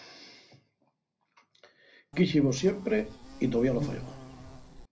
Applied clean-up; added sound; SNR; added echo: none; Insect; 11 dB; reverberation time 0.4 s.